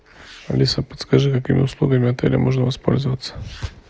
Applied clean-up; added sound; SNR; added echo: none; none; none; none.